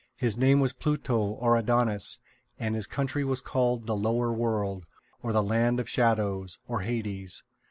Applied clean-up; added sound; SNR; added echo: none; none; none; none.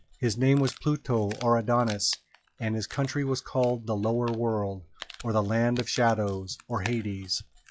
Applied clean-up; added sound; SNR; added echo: classical method log-MMSE.